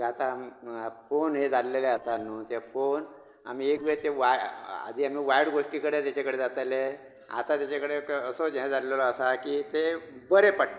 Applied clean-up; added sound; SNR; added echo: neural separator model SepFormer DNS4.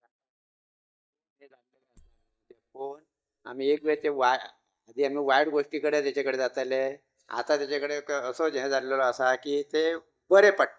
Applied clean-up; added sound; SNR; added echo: neural mask model DeepFilterNet 3.